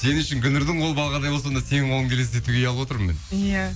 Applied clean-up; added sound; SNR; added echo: none; none; none; none.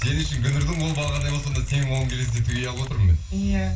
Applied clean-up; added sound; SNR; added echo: none; Mechanisms; 19 dB; reverberation time 0.3 s.